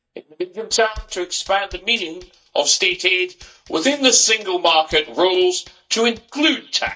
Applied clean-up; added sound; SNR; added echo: neural mask model DeepFilterNet 3.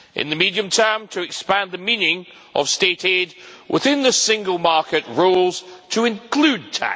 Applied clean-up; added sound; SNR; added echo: none; none; none; none.